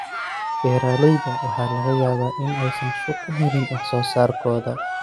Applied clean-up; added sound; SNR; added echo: none; Cheering; 6 dB; none.